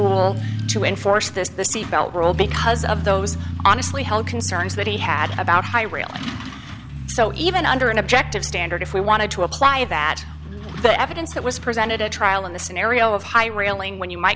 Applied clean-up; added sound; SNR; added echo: none; Truck; 8 dB; none.